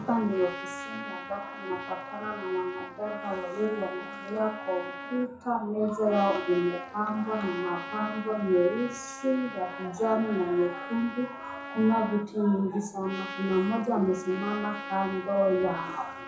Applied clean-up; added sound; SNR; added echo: none; Trumpet; 11 dB; reverberation time 0.5 s.